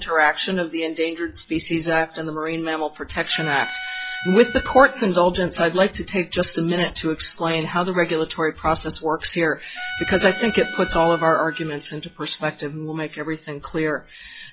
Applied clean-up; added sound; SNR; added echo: classical method log-MMSE.